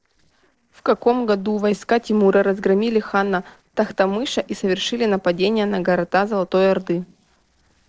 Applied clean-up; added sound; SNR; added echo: neural separator model SepFormer DNS4.